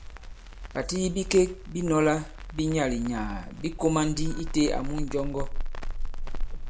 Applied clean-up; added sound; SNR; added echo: none; Crackle; 4 dB; none.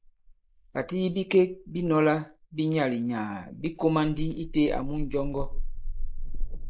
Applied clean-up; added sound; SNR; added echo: neural mask model Resemble Enhance denoiser.